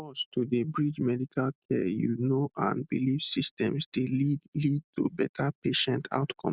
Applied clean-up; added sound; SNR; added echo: none; none; none; none.